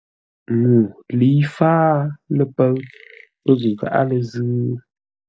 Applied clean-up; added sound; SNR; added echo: neural mask model DeepFilterNet 3.